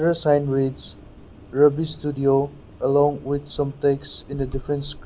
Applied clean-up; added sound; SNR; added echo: none; Bird vocalization, bird call, bird song; 18 dB; none.